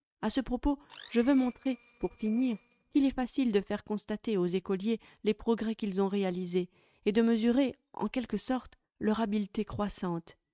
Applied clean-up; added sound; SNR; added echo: neural mask model RNNoise.